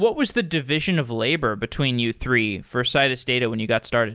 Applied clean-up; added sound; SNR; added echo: none; none; none; none.